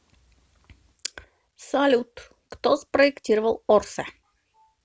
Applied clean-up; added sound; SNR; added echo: none; none; none; none.